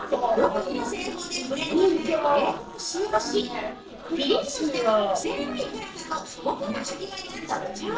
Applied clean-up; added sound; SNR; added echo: neural separator model SepFormer DNS4.